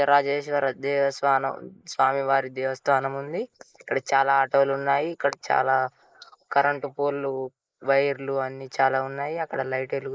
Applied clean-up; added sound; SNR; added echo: neural mask model Resemble Enhance denoiser.